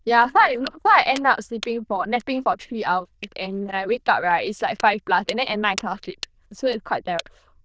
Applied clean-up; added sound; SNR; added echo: neural diffusion model UNIVERSE++.